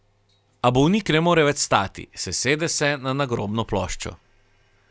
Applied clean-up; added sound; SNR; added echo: none; none; none; none.